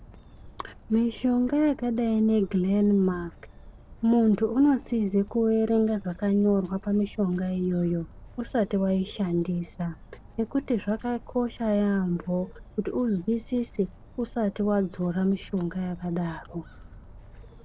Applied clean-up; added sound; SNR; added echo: none; Walk, footsteps; 20 dB; none.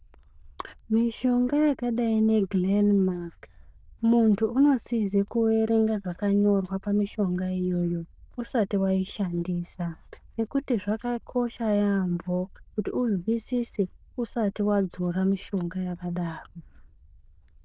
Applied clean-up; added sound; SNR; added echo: neural diffusion model UNIVERSE++.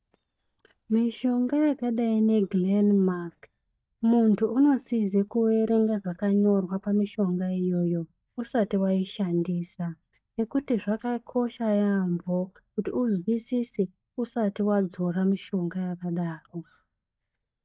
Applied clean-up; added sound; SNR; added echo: neural mask model DeepFilterNet 3.